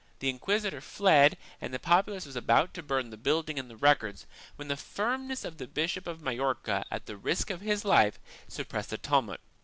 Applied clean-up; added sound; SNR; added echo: none; none; none; none.